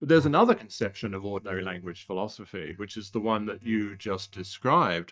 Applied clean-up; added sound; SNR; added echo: neural mask model DeepFilterNet 3.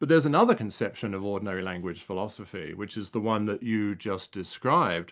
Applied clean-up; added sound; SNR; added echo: none; none; none; none.